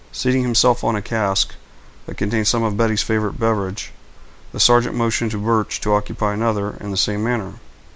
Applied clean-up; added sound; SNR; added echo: none; none; none; none.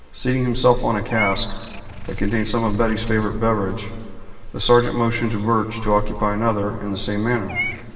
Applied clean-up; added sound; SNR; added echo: none; Meow / Purr; 15 dB; reverberation time 2.6 s.